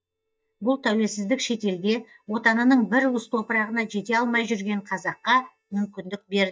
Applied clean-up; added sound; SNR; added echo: neural mask model DeepFilterNet 3.